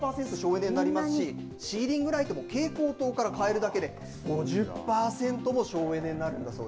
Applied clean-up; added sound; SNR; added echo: none; none; none; none.